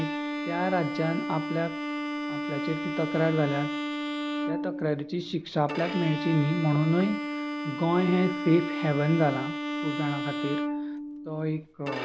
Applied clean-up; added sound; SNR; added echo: none; Bowed string instrument; 4 dB; none.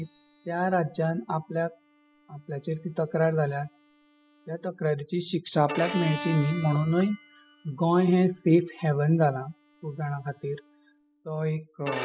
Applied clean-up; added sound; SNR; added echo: classical method spectral subtraction.